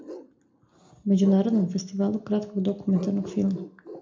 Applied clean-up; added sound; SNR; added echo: none; Bark; 18 dB; reverberation time 0.4 s.